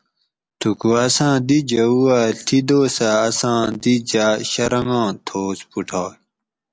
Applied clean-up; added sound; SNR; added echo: none; none; none; none.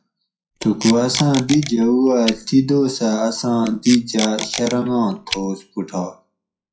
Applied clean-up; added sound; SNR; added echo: classical method WPE with log-MMSE.